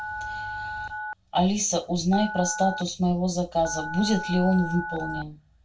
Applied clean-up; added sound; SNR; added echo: none; Telephone; 9 dB; reverberation time 0.2 s.